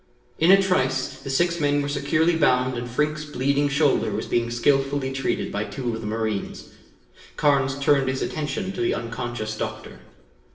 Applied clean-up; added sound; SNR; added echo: none; none; none; reverberation time 1.1 s.